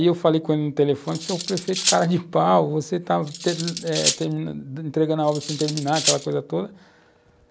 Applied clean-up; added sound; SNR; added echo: none; Cutlery, silverware; 5 dB; none.